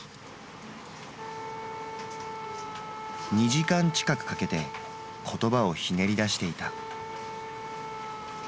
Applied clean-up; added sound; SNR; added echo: none; Wind instrument, woodwind instrument; 10 dB; none.